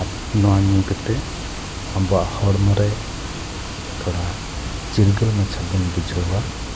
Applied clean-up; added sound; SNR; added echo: none; Water; 7 dB; none.